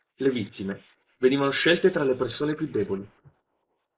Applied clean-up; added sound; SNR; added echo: neural mask model Resemble Enhance denoiser.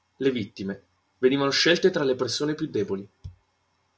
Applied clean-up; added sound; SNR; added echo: none; none; none; none.